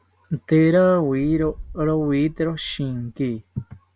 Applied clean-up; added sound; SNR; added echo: none; Boom; 18 dB; none.